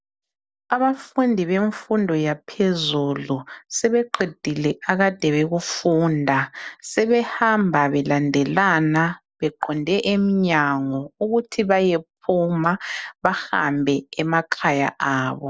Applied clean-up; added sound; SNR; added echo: none; none; none; none.